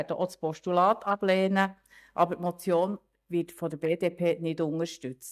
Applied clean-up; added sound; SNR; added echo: neural mask model DeepFilterNet 3.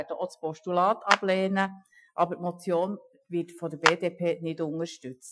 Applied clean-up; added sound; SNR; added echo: classical method Wiener filter.